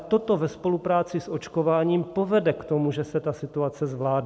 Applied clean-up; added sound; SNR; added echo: none; none; none; none.